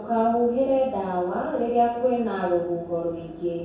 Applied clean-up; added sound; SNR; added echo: none; none; none; reverberation time 0.7 s.